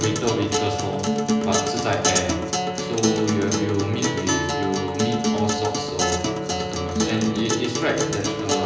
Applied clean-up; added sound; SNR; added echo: none; Acoustic guitar; -2 dB; reverberation time 1.0 s.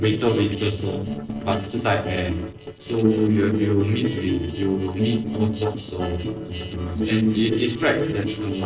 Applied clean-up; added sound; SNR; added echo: neural separator model SepFormer DNS4.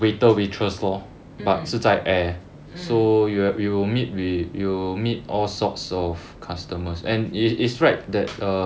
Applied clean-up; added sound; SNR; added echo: none; none; none; none.